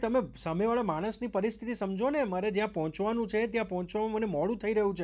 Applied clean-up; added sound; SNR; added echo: none; none; none; none.